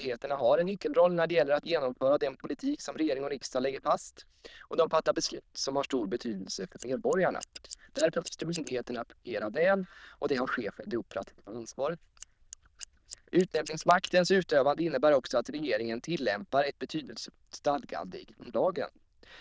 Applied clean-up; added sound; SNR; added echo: neural diffusion model UNIVERSE++.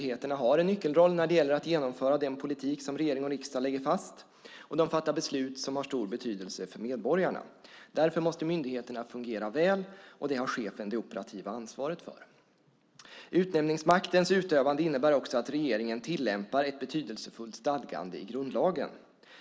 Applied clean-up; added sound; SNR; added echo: none; none; none; none.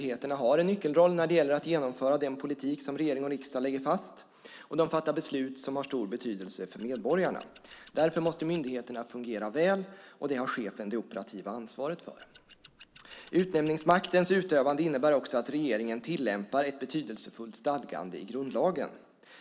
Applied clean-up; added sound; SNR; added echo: none; Scissors; 19 dB; none.